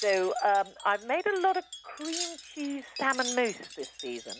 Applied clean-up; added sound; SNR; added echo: none; Wind chime; 12 dB; none.